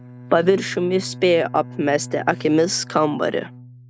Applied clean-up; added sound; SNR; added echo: none; Bowed string instrument; 17 dB; none.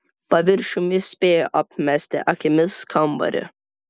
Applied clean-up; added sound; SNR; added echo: none; none; none; none.